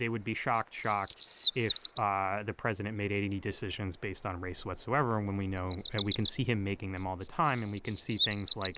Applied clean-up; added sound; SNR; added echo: neural mask model Resemble Enhance denoiser.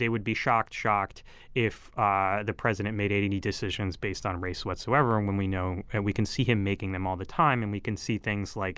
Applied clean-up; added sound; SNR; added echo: none; none; none; none.